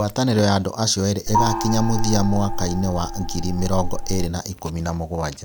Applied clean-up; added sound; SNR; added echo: none; Gong; 0 dB; none.